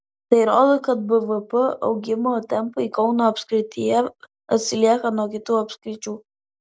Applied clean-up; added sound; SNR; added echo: none; none; none; none.